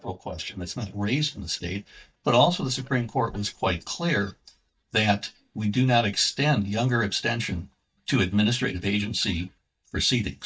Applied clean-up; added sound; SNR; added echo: neural mask model DeepFilterNet 3.